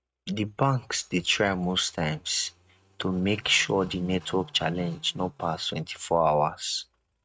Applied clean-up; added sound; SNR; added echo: neural mask model RNNoise.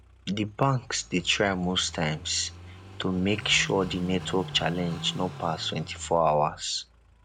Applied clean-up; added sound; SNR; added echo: none; Car passing by / Idling; 14 dB; none.